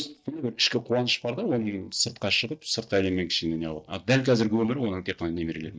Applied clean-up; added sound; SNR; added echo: neural mask model DeepFilterNet 3.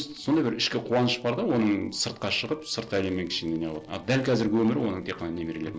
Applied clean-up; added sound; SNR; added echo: neural separator model SepFormer DNS4.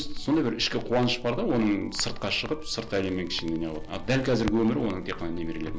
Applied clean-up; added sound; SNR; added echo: none; Crackle; 9 dB; none.